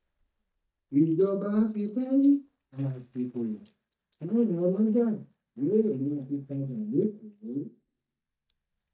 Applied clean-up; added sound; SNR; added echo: neural mask model DeepFilterNet 3.